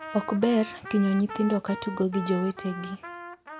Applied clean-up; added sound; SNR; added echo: none; Trumpet; 12 dB; none.